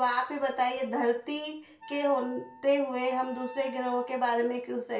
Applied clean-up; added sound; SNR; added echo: none; Wind instrument, woodwind instrument; 19 dB; reverberation time 0.3 s.